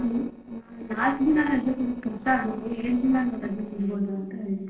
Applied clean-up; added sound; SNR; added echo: neural separator model SepFormer DNS4.